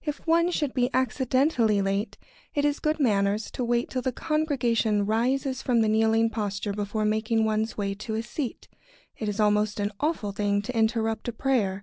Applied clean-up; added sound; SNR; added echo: none; none; none; none.